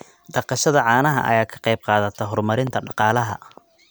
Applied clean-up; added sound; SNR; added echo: none; none; none; none.